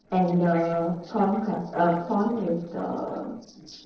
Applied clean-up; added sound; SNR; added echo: neural separator model SepFormer DNS4.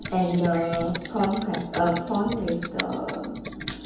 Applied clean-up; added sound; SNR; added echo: none; Computer keyboard; 7 dB; reverberation time 2.2 s.